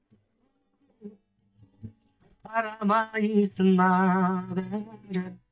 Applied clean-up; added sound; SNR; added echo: neural mask model DeepFilterNet 3.